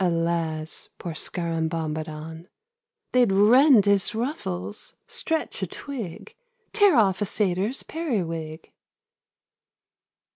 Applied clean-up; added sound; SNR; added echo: none; none; none; none.